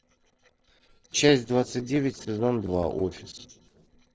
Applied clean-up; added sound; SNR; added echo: neural separator model SepFormer DNS4.